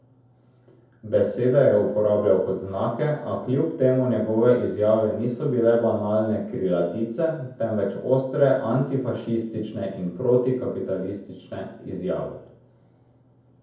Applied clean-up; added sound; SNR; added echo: none; none; none; reverberation time 0.7 s.